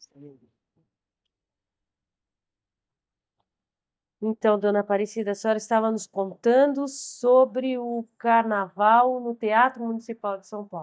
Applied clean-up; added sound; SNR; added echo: neural mask model DeepFilterNet 3.